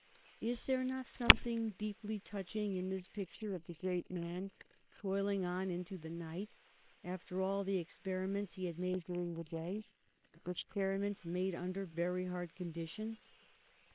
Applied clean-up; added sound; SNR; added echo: neural separator model SepFormer WHAM!.